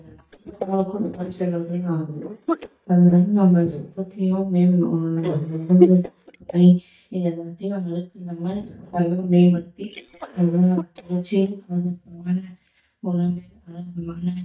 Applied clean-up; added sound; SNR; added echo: neural mask model DeepFilterNet 3.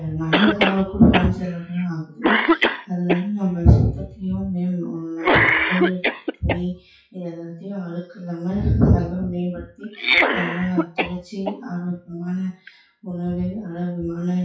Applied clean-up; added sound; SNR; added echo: classical method WPE with log-MMSE.